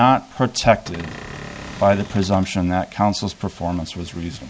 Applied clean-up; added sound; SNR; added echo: none; Cupboard open or close / Door; 14 dB; none.